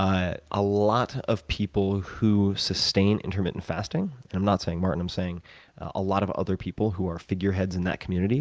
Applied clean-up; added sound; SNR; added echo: none; none; none; none.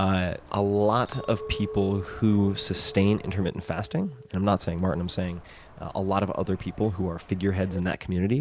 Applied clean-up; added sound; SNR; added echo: none; Bird + Chink, clink; 17 dB; none.